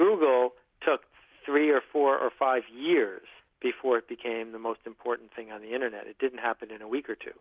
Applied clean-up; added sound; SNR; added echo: none; none; none; none.